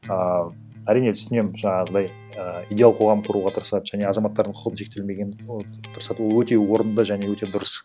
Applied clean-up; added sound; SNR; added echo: none; Electric guitar; 19 dB; none.